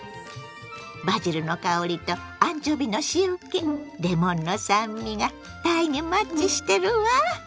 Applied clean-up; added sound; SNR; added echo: none; Brass instrument; 7 dB; none.